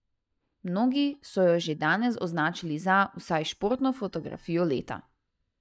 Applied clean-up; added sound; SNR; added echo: neural mask model DeepFilterNet 3.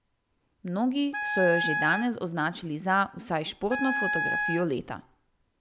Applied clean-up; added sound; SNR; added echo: none; Wind instrument, woodwind instrument; 3 dB; none.